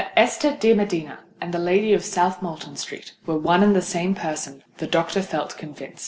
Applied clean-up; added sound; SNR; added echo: none; none; none; none.